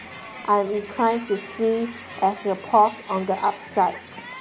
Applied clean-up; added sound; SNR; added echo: none; Crowd; 16 dB; none.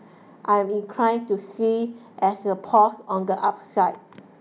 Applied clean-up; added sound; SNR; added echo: none; none; none; none.